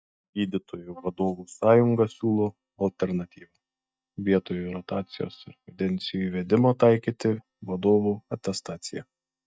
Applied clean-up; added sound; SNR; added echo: neural mask model DeepFilterNet 3.